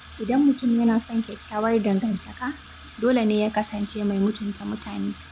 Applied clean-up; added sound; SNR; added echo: none; Sink (filling or washing) / Water tap, faucet; 16 dB; none.